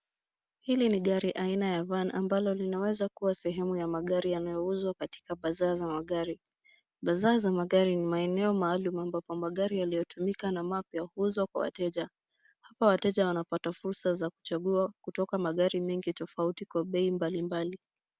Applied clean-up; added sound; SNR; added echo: none; none; none; none.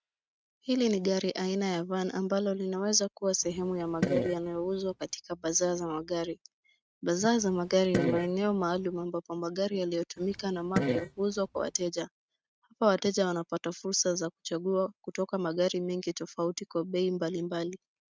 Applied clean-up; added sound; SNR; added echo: neural mask model RNNoise.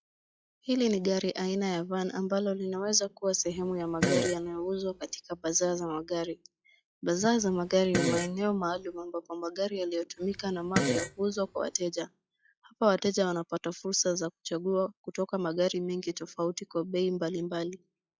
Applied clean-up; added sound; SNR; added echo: classical method log-MMSE.